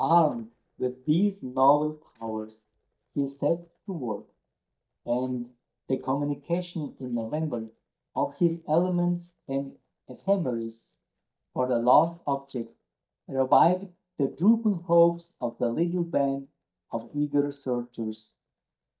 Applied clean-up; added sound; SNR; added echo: neural mask model DeepFilterNet 3.